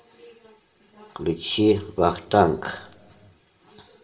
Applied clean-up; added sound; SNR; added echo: none; none; none; reverberation time 0.4 s.